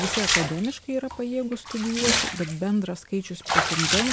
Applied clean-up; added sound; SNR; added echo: none; Bathtub (filling or washing) / Water / Liquid; 0 dB; none.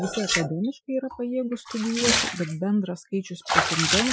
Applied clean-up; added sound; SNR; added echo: classical method Wiener filter.